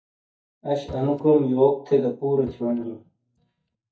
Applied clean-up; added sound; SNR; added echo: neural mask model DeepFilterNet 3.